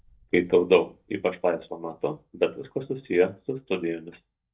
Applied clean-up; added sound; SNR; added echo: neural mask model DeepFilterNet 3.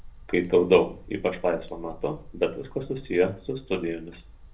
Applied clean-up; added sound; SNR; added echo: none; Tick; 18 dB; reverberation time 0.3 s.